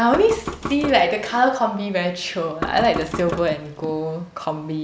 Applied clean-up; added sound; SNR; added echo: none; Knock; 12 dB; none.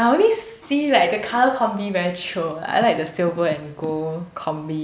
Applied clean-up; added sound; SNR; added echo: none; none; none; none.